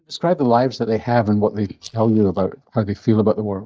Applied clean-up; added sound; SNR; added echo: neural mask model DeepFilterNet 3.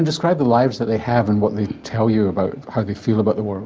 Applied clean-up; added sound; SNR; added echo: none; none; none; none.